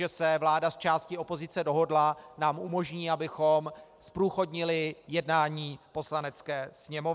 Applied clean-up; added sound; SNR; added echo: none; none; none; none.